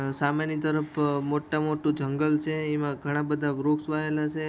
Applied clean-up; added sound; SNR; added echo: none; none; none; none.